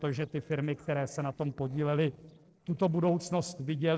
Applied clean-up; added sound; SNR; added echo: neural separator model SepFormer DNS4.